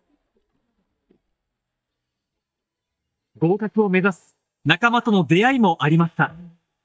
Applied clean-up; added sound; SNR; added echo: neural mask model DeepFilterNet 3.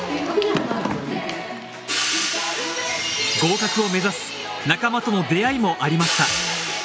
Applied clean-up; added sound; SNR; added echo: none; Hi-hat; 7 dB; none.